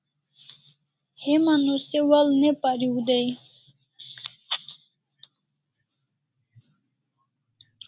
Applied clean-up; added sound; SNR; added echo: none; none; none; none.